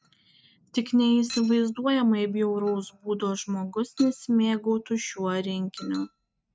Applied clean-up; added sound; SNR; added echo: neural mask model RNNoise.